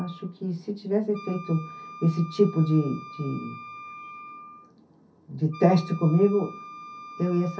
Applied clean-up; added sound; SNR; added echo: none; Wind instrument, woodwind instrument; 17 dB; reverberation time 0.3 s.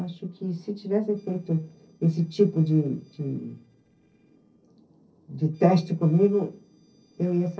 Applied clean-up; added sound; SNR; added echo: neural separator model SepFormer DNS4.